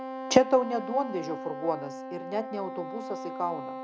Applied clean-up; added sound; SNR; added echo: none; Wind instrument, woodwind instrument; 8 dB; none.